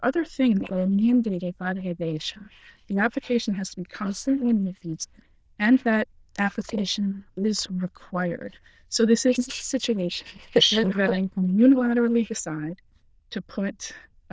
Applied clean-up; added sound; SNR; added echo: neural diffusion model UNIVERSE++.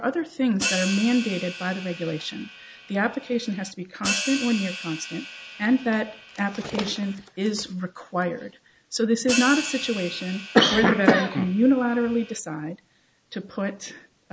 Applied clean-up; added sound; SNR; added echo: none; Hi-hat; 9 dB; none.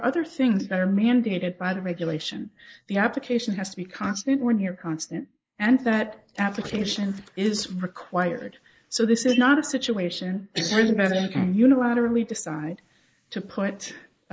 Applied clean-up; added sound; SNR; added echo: neural mask model Resemble Enhance denoiser.